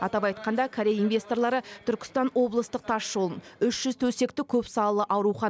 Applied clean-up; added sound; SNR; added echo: none; none; none; none.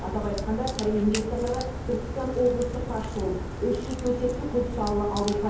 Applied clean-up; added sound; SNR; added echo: none; Crack; 5 dB; reverberation time 0.7 s.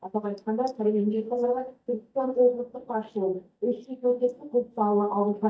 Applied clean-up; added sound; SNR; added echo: neural mask model DeepFilterNet 3.